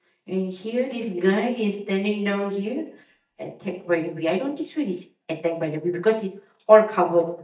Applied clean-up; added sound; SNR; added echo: neural mask model DeepFilterNet 3.